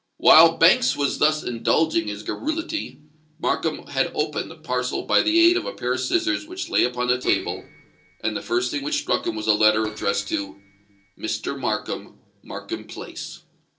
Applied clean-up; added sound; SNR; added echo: neural separator model SepFormer DNS4.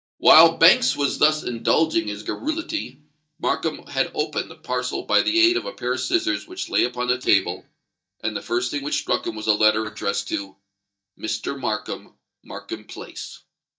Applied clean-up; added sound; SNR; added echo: neural mask model DeepFilterNet 3.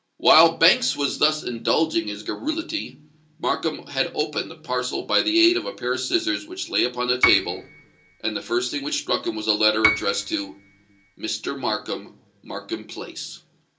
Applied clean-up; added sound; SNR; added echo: none; Piano; 4 dB; reverberation time 0.2 s.